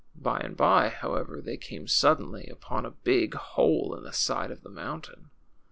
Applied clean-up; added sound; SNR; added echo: none; none; none; none.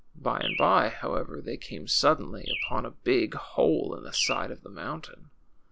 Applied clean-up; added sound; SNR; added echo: none; Bird; 11 dB; none.